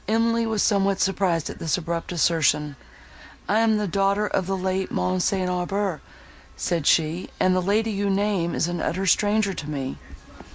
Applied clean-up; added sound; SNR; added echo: none; none; none; none.